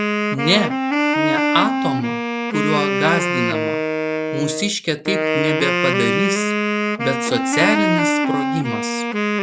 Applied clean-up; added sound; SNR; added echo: none; Wind instrument, woodwind instrument; -3 dB; none.